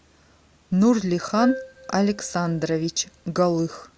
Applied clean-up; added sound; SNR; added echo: none; Keyboard (musical); 14 dB; none.